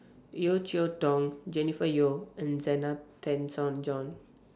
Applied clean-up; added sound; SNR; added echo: none; none; none; none.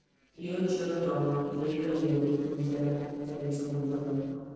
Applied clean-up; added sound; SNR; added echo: neural separator model SepFormer DNS4.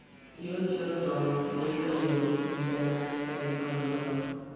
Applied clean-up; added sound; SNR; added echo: none; Motorcycle; 11 dB; reverberation time 2.1 s.